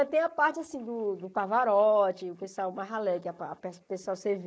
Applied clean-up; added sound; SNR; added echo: neural mask model Resemble Enhance denoiser.